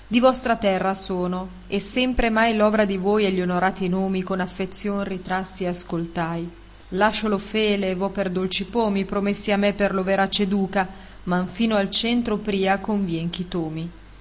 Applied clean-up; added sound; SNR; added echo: none; none; none; none.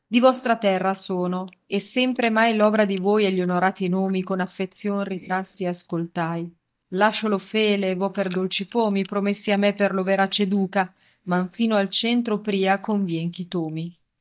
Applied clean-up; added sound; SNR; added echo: neural mask model DeepFilterNet 3.